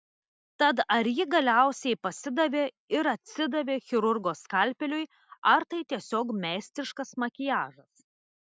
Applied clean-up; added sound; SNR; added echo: none; none; none; none.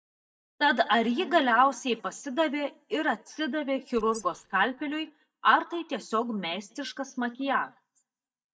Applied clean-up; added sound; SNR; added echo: neural mask model DeepFilterNet 3.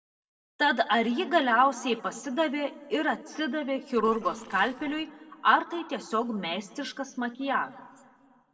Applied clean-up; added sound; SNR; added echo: neural separator model SepFormer DNS4.